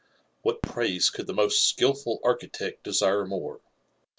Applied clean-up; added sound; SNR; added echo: none; Fireworks; 17 dB; none.